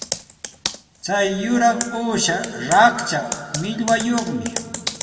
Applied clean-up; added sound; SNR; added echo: none; Computer keyboard; 10 dB; reverberation time 2.3 s.